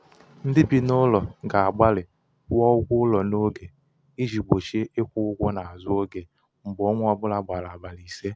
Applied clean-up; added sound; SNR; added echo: none; none; none; none.